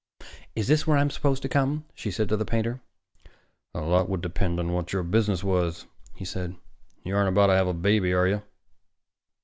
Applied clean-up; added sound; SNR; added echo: none; none; none; none.